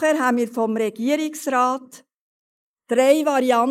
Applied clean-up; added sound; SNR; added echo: neural mask model Resemble Enhance denoiser.